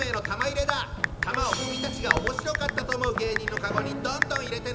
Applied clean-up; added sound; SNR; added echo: none; Typing; 1 dB; none.